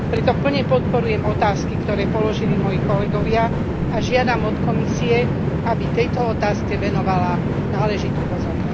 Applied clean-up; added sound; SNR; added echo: none; Train; -3 dB; none.